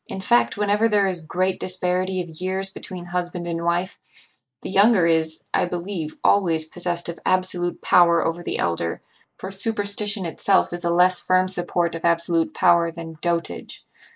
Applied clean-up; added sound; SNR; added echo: neural mask model Resemble Enhance denoiser.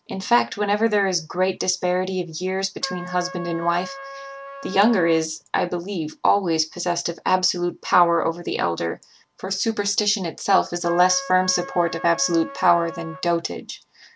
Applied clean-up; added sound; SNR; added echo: none; Trumpet; 14 dB; none.